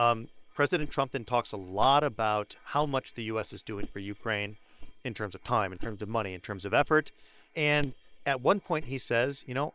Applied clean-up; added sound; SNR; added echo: neural separator model SepFormer WHAM!.